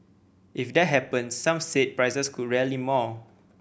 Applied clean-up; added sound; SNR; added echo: none; none; none; none.